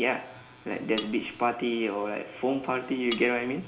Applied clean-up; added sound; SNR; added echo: none; Cutlery, silverware; 12 dB; reverberation time 0.4 s.